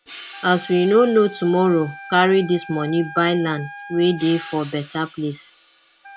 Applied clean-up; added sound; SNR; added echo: none; Hi-hat + Wind instrument, woodwind instrument; 17 dB; none.